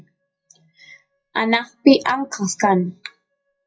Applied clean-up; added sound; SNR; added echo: classical method WPE with log-MMSE.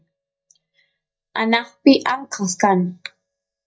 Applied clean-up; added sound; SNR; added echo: neural mask model DeepFilterNet 3.